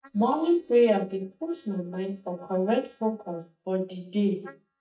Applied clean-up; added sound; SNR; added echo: neural mask model DeepFilterNet 3.